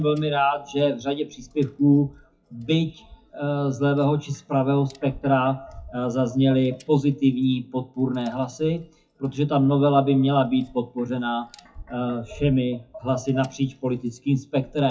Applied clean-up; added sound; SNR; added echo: classical method WPE with log-MMSE.